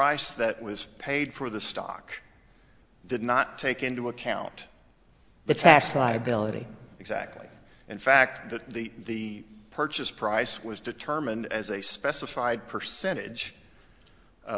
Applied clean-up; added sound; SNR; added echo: none; none; none; none.